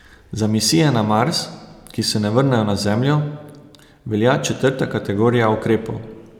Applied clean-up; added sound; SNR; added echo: none; none; none; none.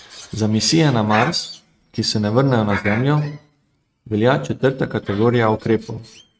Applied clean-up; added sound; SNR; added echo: neural mask model RNNoise.